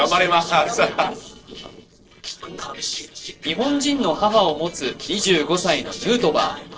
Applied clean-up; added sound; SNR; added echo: neural separator model SepFormer DNS4.